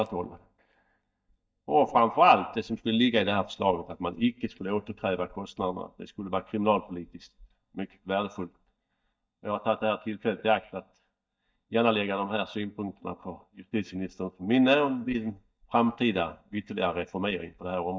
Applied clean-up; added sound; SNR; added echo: neural mask model DeepFilterNet 3.